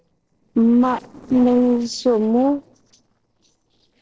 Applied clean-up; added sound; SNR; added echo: neural separator model SepFormer DNS4.